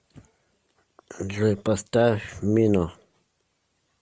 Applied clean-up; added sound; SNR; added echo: none; none; none; none.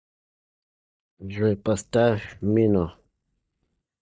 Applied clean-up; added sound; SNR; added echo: neural mask model DeepFilterNet 3.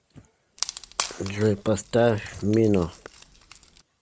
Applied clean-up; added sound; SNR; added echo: none; Wood; 12 dB; none.